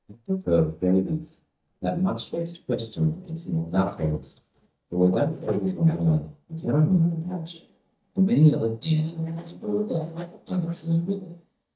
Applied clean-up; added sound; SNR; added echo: neural mask model DeepFilterNet 3.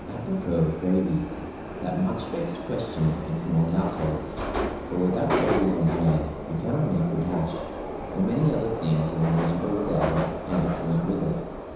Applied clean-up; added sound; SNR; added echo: none; Subway, metro, underground; 5 dB; reverberation time 1.0 s.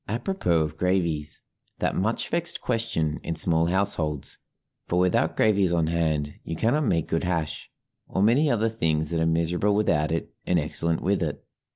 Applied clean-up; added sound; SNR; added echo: none; none; none; none.